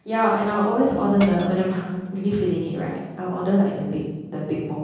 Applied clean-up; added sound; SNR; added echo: none; Shatter / Crushing; 19 dB; reverberation time 1.3 s.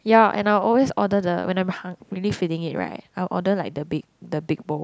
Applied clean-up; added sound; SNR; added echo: none; none; none; none.